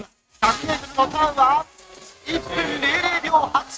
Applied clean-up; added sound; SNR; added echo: neural mask model RNNoise.